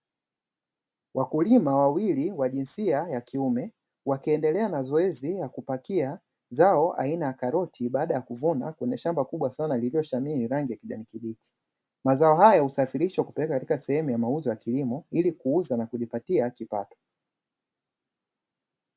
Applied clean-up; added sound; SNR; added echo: none; none; none; none.